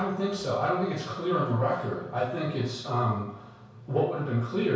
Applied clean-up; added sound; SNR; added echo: none; none; none; reverberation time 0.6 s.